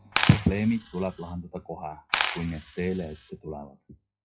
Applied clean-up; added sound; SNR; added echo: classical method WPE with log-MMSE.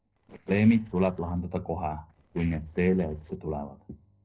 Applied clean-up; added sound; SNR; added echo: neural separator model SepFormer DNS4.